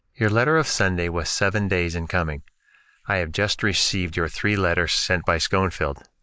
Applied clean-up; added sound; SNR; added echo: neural mask model Resemble Enhance denoiser.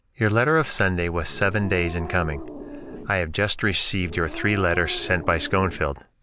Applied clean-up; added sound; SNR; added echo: none; Growling; 12 dB; none.